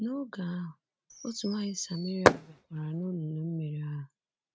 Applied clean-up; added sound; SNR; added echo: neural mask model RNNoise.